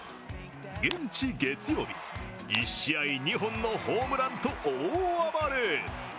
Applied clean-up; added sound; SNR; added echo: none; none; none; none.